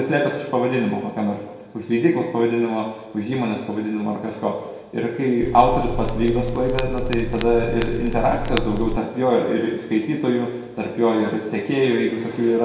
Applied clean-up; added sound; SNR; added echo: none; Crackle; 4 dB; reverberation time 1.6 s.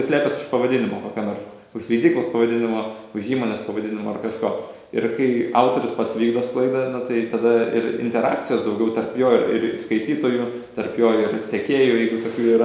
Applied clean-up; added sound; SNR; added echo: none; none; none; none.